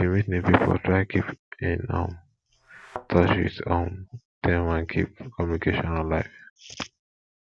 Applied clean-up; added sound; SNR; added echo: none; Thump, thud; 17 dB; none.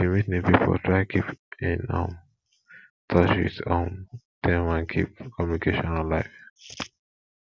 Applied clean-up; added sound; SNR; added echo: none; none; none; none.